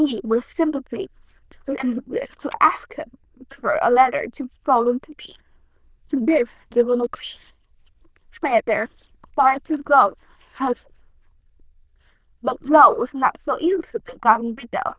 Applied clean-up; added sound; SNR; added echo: neural diffusion model UNIVERSE++.